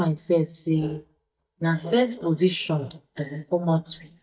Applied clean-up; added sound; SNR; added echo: neural mask model DeepFilterNet 3.